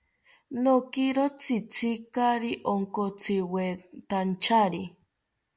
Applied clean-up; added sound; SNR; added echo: none; none; none; none.